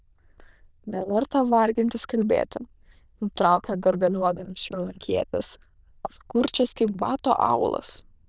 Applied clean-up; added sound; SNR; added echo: neural diffusion model UNIVERSE++.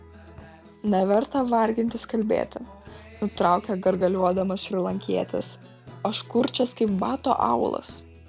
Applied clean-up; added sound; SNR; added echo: none; Guitar; 20 dB; none.